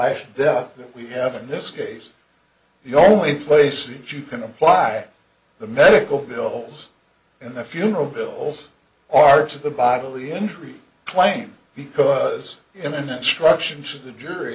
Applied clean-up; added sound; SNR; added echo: none; none; none; none.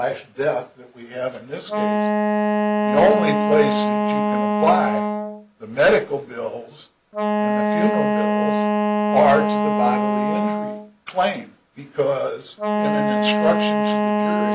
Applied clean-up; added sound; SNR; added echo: none; Wind instrument, woodwind instrument; -2 dB; none.